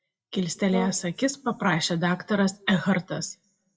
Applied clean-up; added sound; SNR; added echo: classical method WPE with log-MMSE.